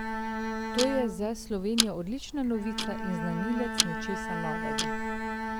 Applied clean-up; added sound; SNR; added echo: none; Tick-tock + Bowed string instrument; 0 dB; none.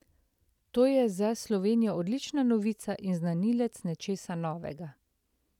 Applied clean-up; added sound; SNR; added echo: none; none; none; none.